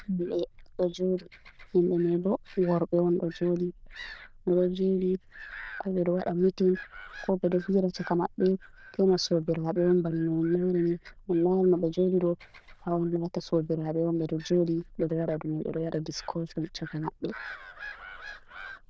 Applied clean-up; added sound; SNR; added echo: neural diffusion model UNIVERSE++.